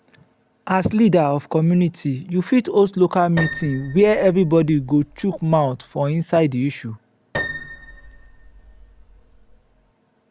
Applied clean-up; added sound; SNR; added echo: none; Piano; 14 dB; none.